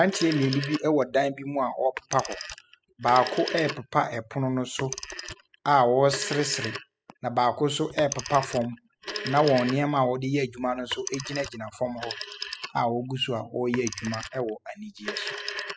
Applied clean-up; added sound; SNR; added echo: classical method spectral subtraction.